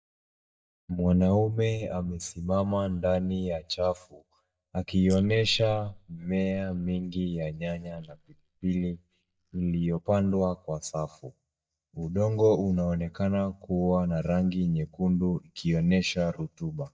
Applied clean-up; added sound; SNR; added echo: neural mask model DeepFilterNet 3.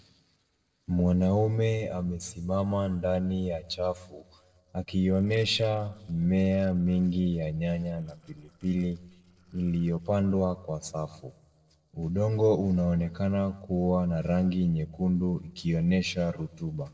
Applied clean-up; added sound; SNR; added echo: neural separator model SepFormer DNS4.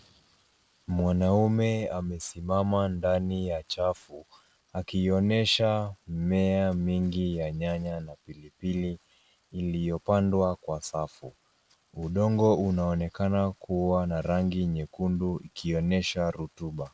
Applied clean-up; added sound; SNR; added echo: none; none; none; none.